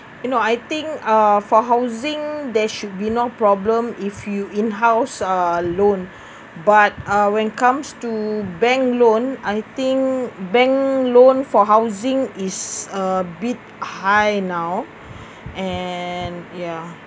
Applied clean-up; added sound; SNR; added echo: none; none; none; none.